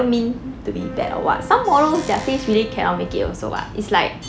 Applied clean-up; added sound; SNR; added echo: none; Squeak / Cupboard open or close + Wind instrument, woodwind instrument; 15 dB; none.